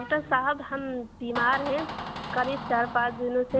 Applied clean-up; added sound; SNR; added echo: none; Door; 10 dB; none.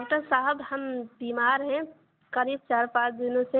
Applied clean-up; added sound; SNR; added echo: none; none; none; none.